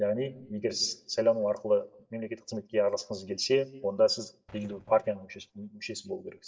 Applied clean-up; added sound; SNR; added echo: neural mask model DeepFilterNet 3.